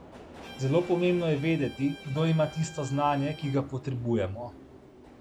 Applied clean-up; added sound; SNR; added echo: none; Subway, metro, underground + Bowed string instrument; 17 dB; none.